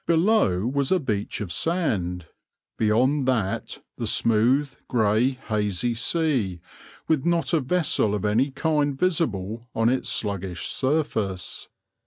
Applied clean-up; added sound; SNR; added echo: none; none; none; none.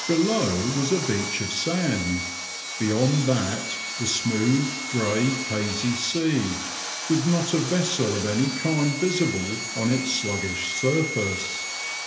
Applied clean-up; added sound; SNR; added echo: none; Sawing; 6 dB; reverberation time 1.4 s.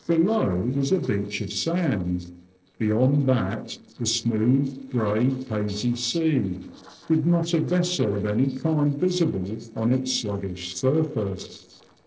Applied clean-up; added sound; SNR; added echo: neural separator model SepFormer DNS4.